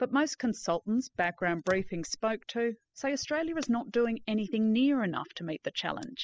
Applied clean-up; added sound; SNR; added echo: classical method spectral subtraction.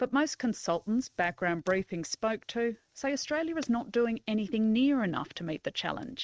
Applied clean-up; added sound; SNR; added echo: neural mask model RNNoise.